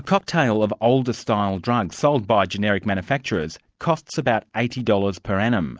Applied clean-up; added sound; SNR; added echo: neural separator model SepFormer DNS4.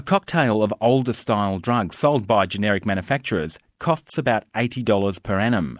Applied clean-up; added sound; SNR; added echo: none; none; none; none.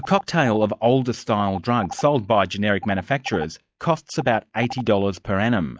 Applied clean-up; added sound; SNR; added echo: classical method log-MMSE.